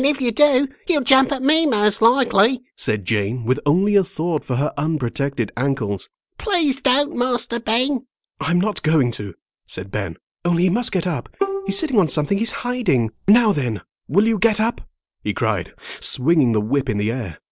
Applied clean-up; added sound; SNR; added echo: neural separator model SepFormer DNS4.